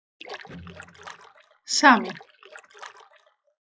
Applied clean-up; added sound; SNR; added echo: classical method log-MMSE.